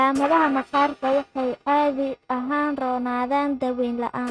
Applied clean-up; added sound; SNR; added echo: neural mask model RNNoise.